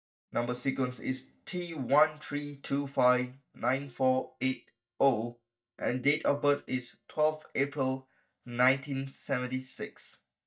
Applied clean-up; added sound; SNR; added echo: neural mask model DeepFilterNet 3.